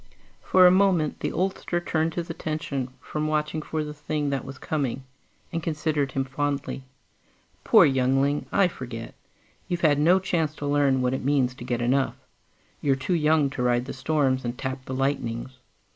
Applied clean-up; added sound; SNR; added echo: none; none; none; none.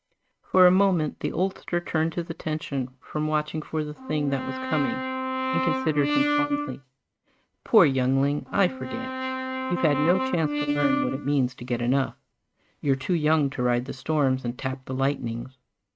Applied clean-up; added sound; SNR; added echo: neural mask model RNNoise.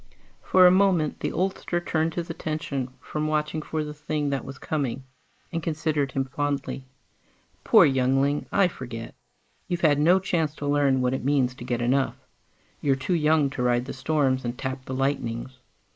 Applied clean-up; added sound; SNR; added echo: neural mask model Resemble Enhance denoiser.